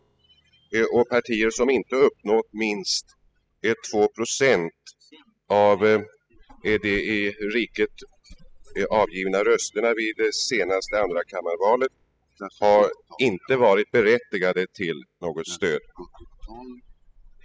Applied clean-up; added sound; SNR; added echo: classical method spectral subtraction.